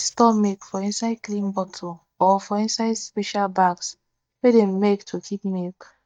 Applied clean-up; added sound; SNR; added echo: neural mask model DeepFilterNet 3.